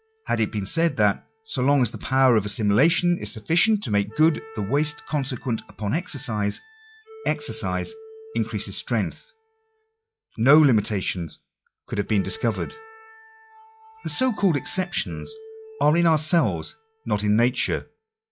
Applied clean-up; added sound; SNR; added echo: classical method log-MMSE.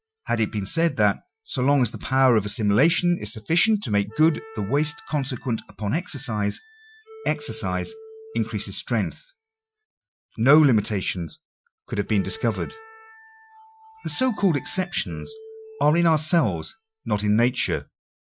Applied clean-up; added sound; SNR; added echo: classical method Wiener filter.